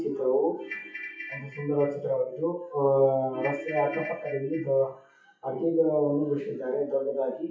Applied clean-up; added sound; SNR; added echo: classical method WPE with log-MMSE.